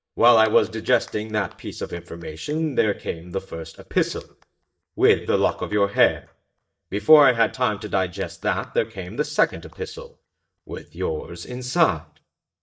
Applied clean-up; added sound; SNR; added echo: neural mask model DeepFilterNet 3.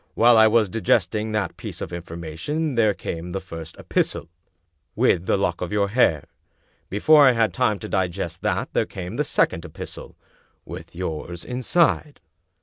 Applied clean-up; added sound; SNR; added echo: none; none; none; none.